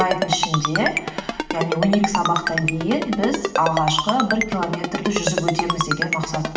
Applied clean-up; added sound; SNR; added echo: none; Ringtone; 2 dB; reverberation time 1.0 s.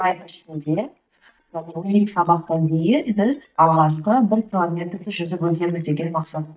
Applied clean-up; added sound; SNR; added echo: neural mask model DeepFilterNet 3.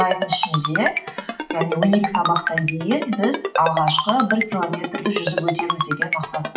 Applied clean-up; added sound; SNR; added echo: classical method WPE with log-MMSE.